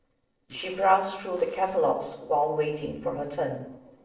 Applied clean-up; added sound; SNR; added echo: neural separator model SepFormer DNS4.